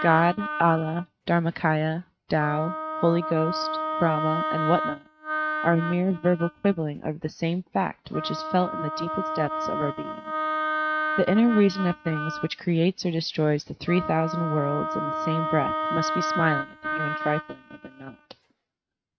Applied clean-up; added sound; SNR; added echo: neural mask model RNNoise.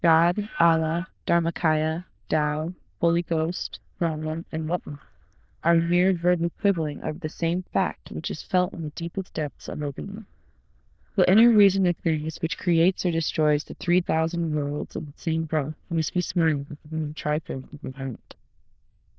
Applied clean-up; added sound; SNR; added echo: neural diffusion model UNIVERSE++.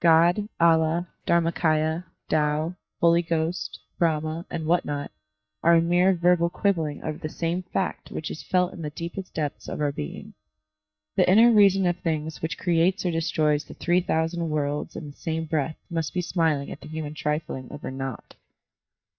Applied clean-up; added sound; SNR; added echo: neural mask model DeepFilterNet 3.